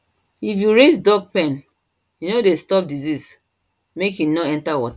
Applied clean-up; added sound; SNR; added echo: none; none; none; none.